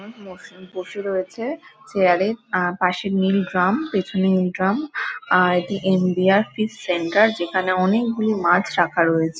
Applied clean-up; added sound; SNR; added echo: none; none; none; none.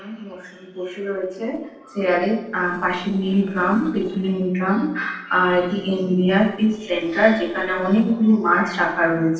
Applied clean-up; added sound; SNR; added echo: neural separator model SepFormer DNS4.